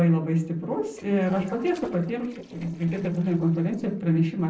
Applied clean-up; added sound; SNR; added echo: neural separator model SepFormer DNS4.